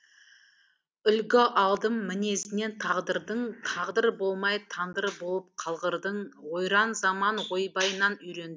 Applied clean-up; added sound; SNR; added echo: none; none; none; none.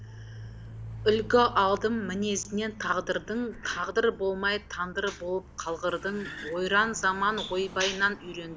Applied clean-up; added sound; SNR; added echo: none; Car; 16 dB; none.